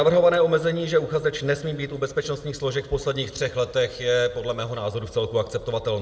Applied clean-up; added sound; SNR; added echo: none; none; none; reverberation time 0.7 s.